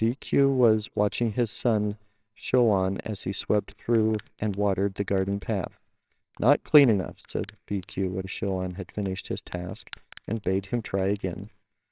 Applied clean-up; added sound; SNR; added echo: neural separator model SepFormer WHAMR!.